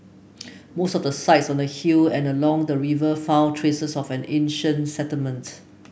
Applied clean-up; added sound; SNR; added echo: none; none; none; none.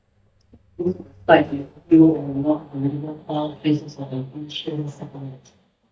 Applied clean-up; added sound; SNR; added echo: neural mask model DeepFilterNet 3.